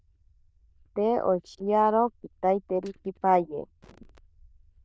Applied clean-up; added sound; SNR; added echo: neural diffusion model UNIVERSE++.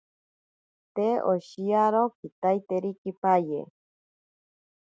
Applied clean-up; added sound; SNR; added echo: none; none; none; none.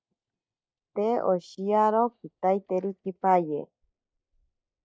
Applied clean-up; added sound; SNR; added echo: neural mask model DeepFilterNet 3.